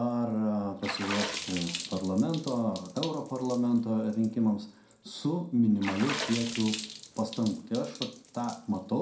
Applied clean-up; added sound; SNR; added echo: none; Water / Splash, splatter; 10 dB; reverberation time 0.4 s.